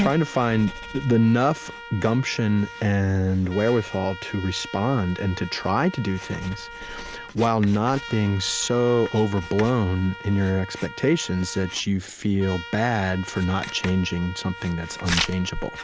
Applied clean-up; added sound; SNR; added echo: none; Trumpet + Writing; 13 dB; none.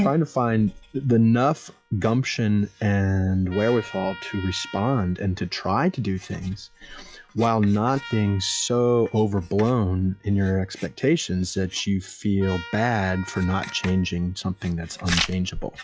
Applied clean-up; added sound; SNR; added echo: classical method log-MMSE.